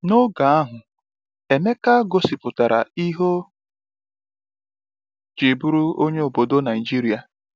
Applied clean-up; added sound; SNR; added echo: none; none; none; none.